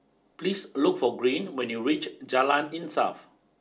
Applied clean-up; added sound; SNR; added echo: none; none; none; none.